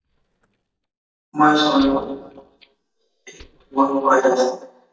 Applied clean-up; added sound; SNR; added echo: neural mask model DeepFilterNet 3.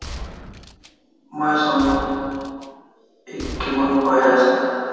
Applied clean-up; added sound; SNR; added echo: none; Gunshot, gunfire; 15 dB; reverberation time 2.1 s.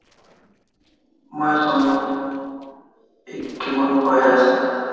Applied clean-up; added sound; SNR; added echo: neural separator model SepFormer DNS4.